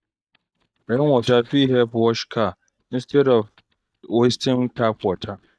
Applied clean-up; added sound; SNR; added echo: neural mask model DeepFilterNet 3.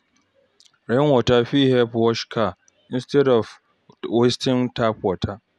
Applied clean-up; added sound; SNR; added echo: none; none; none; none.